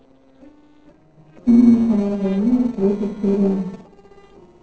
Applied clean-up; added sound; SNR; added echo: neural separator model SepFormer DNS4.